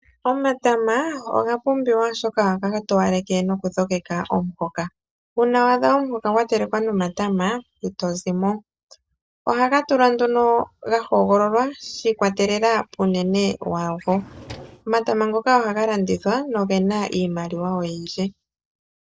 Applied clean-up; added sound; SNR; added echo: neural separator model SepFormer DNS4.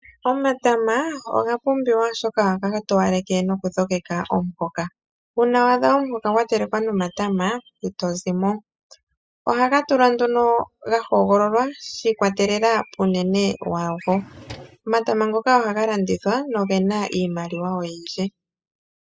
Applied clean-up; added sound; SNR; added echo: classical method spectral subtraction.